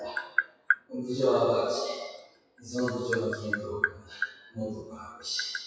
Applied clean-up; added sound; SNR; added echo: classical method WPE with log-MMSE.